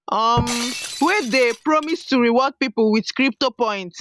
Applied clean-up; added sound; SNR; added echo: none; Shatter; 12 dB; none.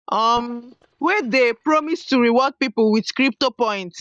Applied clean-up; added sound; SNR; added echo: neural mask model DeepFilterNet 3.